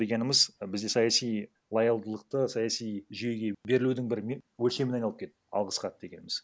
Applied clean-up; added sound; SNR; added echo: none; none; none; none.